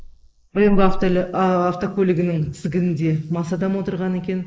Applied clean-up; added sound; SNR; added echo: neural mask model Resemble Enhance denoiser.